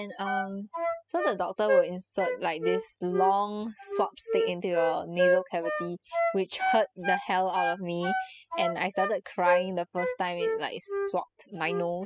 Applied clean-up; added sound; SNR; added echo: classical method spectral subtraction.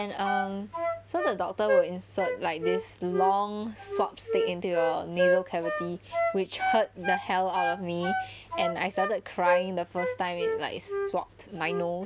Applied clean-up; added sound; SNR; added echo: none; Wind instrument, woodwind instrument; 1 dB; none.